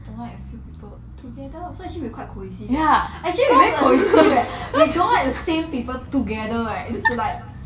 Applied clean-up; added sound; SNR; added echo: none; Bass guitar; 17 dB; reverberation time 2.7 s.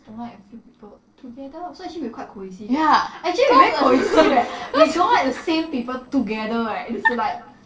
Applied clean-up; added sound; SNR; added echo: neural separator model SepFormer DNS4.